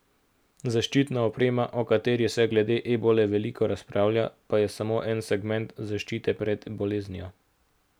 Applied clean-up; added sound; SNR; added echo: none; none; none; none.